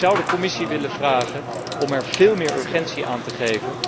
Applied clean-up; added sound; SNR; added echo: none; Sink (filling or washing) / Water tap, faucet / Water; 6 dB; none.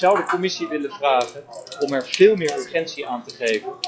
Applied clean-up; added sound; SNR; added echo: classical method log-MMSE.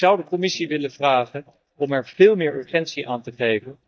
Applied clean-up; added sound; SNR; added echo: neural mask model DeepFilterNet 3.